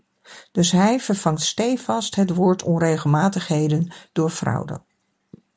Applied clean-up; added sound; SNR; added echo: none; none; none; none.